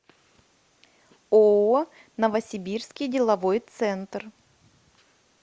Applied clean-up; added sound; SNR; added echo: none; none; none; none.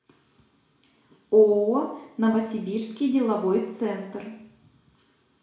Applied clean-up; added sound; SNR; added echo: none; none; none; reverberation time 0.6 s.